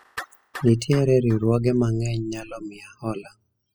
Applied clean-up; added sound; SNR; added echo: classical method spectral subtraction.